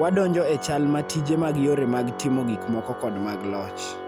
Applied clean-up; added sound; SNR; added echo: none; Organ; 10 dB; none.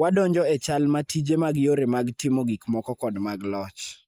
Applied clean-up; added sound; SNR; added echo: neural mask model Resemble Enhance denoiser.